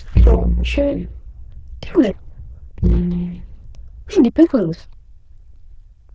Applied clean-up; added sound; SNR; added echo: neural diffusion model UNIVERSE++.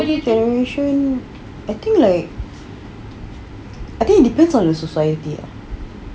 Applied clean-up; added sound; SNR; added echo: none; none; none; none.